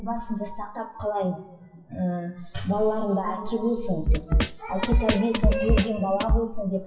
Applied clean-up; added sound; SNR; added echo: classical method WPE with log-MMSE.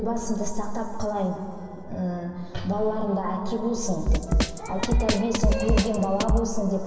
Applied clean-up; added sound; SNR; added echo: none; Drum kit; 2 dB; reverberation time 2.5 s.